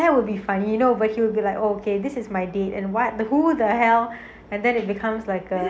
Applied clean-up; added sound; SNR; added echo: none; none; none; none.